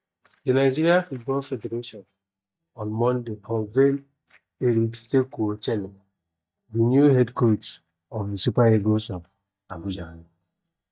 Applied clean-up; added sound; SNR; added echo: neural mask model DeepFilterNet 3.